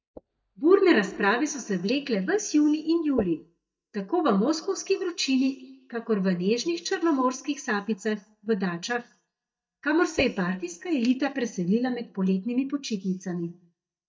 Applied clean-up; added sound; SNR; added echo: neural mask model DeepFilterNet 3.